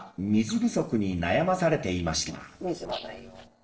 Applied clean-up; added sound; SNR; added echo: neural separator model SepFormer DNS4.